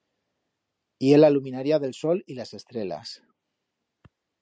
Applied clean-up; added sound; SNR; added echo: none; none; none; none.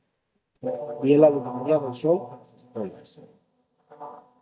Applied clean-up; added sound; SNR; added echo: neural mask model DeepFilterNet 3.